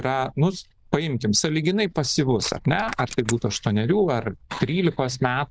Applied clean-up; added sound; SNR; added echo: neural diffusion model UNIVERSE++.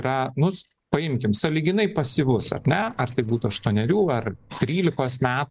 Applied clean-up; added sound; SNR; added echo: neural separator model SepFormer DNS4.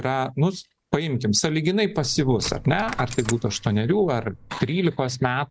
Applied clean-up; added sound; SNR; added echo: none; Coin (dropping); 14 dB; none.